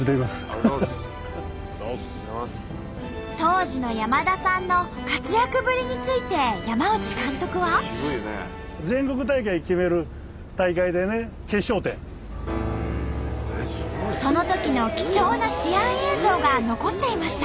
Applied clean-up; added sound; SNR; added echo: none; Car passing by / Idling / Accelerating, revving, vroom; 12 dB; none.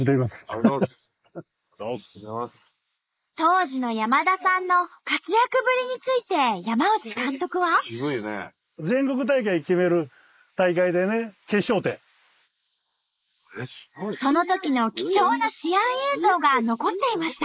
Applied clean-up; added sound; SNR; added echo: neural mask model Resemble Enhance denoiser.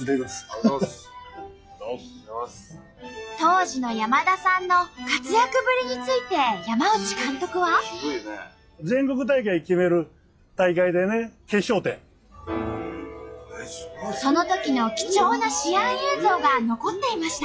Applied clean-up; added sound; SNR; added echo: classical method log-MMSE.